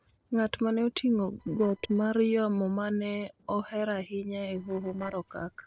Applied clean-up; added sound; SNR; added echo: neural separator model SepFormer DNS4.